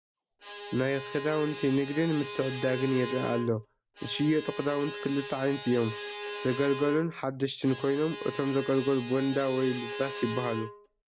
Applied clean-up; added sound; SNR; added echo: none; Bowed string instrument; 10 dB; none.